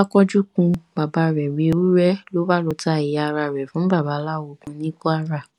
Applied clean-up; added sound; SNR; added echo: none; none; none; none.